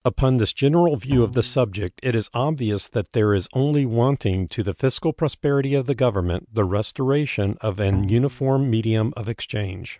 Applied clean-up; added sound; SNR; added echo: neural mask model RNNoise.